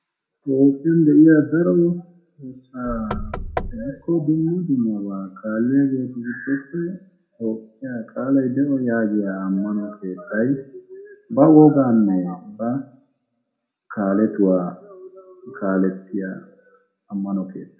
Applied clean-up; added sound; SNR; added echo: none; Knock / Wood; 10 dB; reverberation time 0.3 s.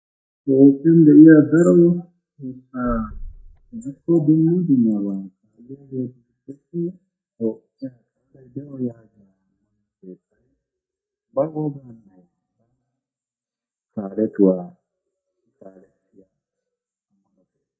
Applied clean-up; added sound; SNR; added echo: neural mask model DeepFilterNet 3.